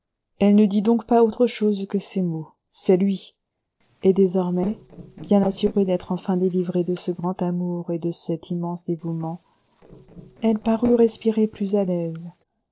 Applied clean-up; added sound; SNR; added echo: neural separator model SepFormer DNS4.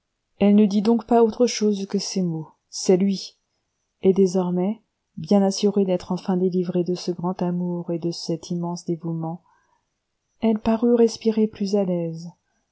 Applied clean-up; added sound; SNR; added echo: none; none; none; none.